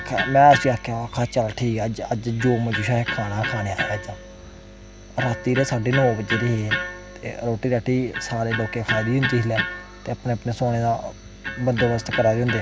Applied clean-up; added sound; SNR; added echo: none; Electric guitar; 8 dB; none.